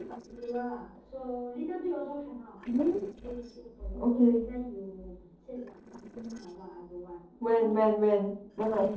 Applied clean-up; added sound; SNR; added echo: neural separator model SepFormer DNS4.